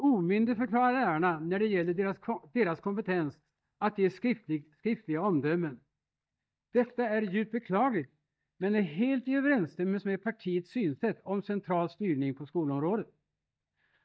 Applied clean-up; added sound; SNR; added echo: neural mask model DeepFilterNet 3.